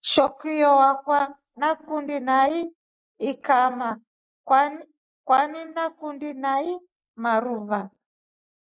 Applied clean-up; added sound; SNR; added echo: neural mask model Resemble Enhance denoiser.